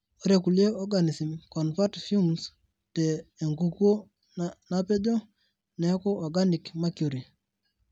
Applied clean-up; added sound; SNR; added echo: none; none; none; none.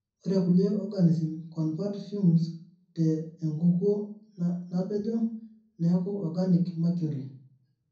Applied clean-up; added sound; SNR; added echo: none; none; none; reverberation time 0.6 s.